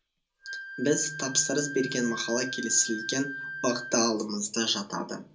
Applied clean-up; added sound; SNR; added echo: none; Wind instrument, woodwind instrument; 10 dB; reverberation time 0.2 s.